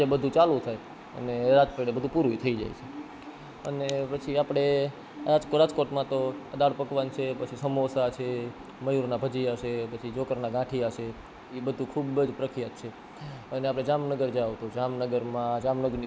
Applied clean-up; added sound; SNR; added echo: none; none; none; none.